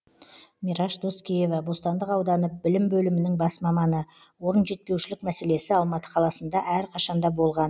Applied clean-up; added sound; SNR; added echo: none; none; none; none.